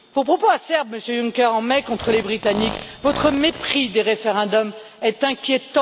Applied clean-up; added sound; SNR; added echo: none; Fart; 11 dB; none.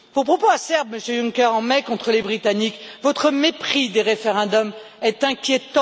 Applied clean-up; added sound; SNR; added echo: none; none; none; none.